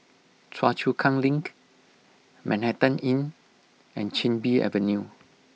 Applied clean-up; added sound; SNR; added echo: none; none; none; none.